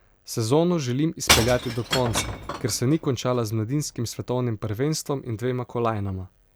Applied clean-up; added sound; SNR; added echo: none; Shatter / Crushing; 4 dB; none.